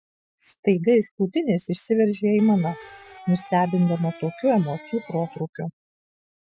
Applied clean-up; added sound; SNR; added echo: classical method Wiener filter.